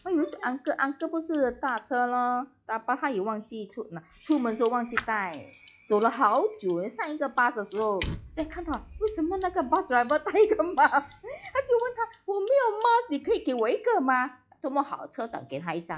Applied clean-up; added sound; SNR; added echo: classical method log-MMSE.